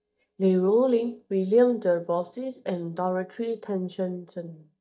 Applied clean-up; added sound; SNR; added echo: neural mask model DeepFilterNet 3.